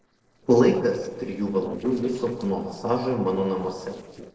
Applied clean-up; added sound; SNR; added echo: neural separator model SepFormer DNS4.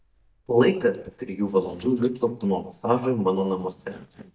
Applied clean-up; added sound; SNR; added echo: neural mask model DeepFilterNet 3.